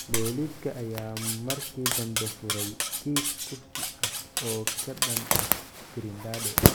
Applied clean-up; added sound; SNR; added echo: none; Zipper (clothing) + Cutlery, silverware; -5 dB; none.